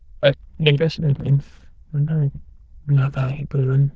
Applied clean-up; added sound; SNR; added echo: neural diffusion model UNIVERSE++.